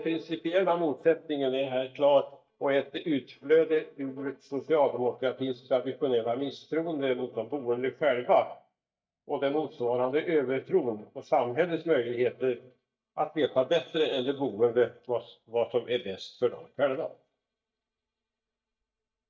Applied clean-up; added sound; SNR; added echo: neural mask model DeepFilterNet 3.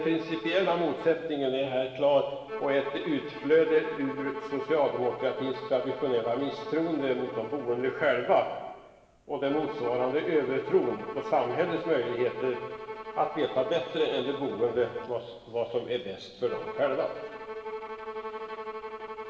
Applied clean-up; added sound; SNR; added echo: none; Bowed string instrument; 11 dB; reverberation time 1.4 s.